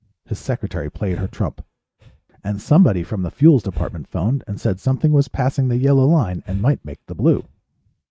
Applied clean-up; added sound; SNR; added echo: neural mask model RNNoise.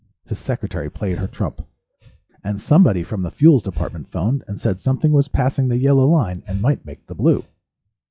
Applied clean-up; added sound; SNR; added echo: classical method log-MMSE.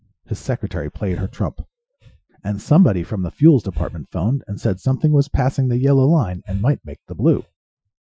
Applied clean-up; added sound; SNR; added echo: classical method Wiener filter.